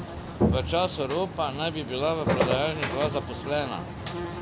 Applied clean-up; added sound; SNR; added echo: none; Buzz; 1 dB; none.